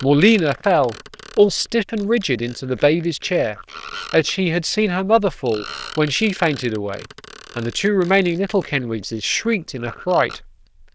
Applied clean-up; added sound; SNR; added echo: neural diffusion model UNIVERSE++.